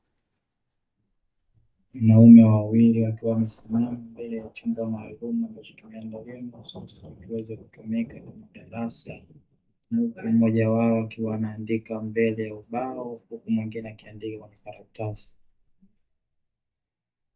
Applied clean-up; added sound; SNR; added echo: neural mask model DeepFilterNet 3.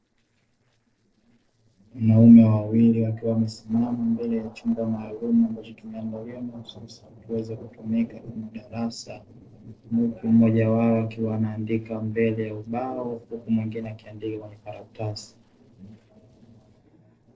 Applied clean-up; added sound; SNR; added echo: neural separator model SepFormer DNS4.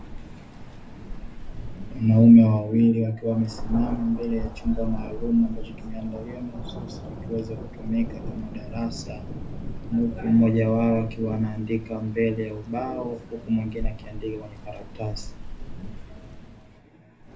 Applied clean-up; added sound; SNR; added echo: none; Thunder; 9 dB; reverberation time 0.3 s.